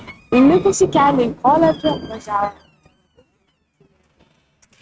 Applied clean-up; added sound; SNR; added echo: neural mask model RNNoise.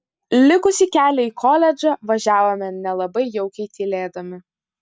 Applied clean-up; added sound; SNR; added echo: none; none; none; none.